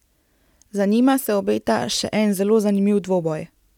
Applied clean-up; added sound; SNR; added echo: none; none; none; none.